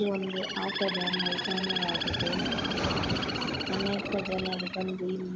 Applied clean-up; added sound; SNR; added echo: none; Bird; 3 dB; none.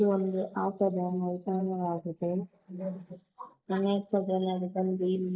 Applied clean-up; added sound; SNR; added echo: neural mask model Resemble Enhance denoiser.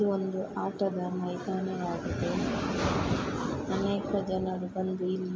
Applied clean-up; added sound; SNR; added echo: none; none; none; none.